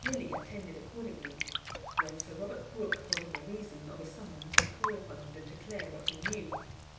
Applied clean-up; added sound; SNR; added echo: none; Raindrop; -4 dB; reverberation time 0.9 s.